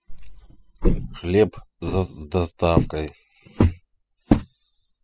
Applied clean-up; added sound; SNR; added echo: classical method spectral subtraction.